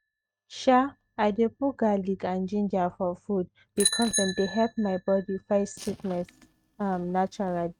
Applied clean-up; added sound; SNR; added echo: neural mask model RNNoise.